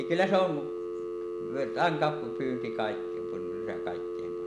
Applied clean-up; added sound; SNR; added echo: none; Telephone; 3 dB; none.